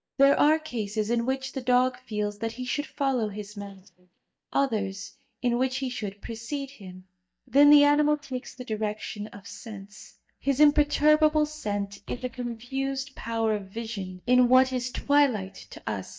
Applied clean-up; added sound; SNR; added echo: neural mask model DeepFilterNet 3.